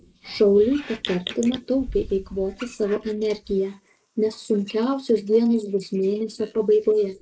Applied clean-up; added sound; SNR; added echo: neural mask model Resemble Enhance denoiser.